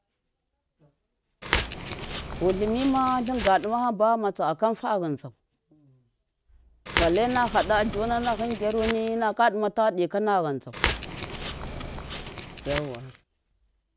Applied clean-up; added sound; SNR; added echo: none; Crackle; 6 dB; none.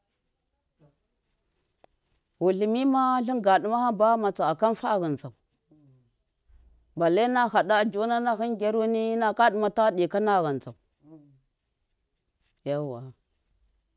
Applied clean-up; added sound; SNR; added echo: none; none; none; none.